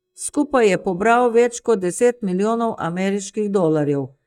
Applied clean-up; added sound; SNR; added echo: neural mask model DeepFilterNet 3.